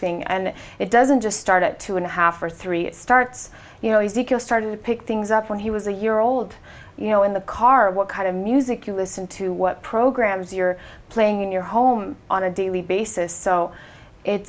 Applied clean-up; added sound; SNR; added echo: none; none; none; none.